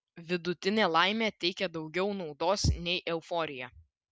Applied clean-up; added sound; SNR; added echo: none; none; none; none.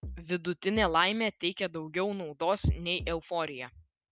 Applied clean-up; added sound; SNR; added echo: none; Bass drum; 13 dB; none.